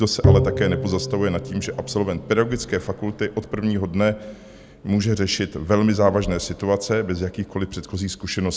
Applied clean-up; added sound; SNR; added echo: none; Bowed string instrument; 3 dB; none.